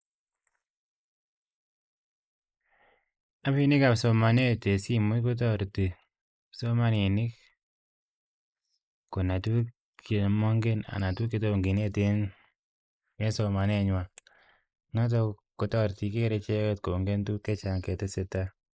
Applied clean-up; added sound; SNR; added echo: neural mask model Resemble Enhance denoiser.